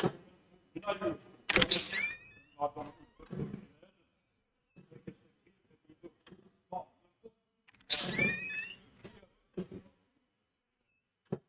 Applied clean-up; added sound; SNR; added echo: neural mask model RNNoise.